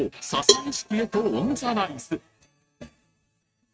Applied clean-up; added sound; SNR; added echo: neural mask model RNNoise.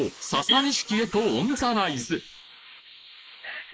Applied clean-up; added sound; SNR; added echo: neural mask model Resemble Enhance denoiser.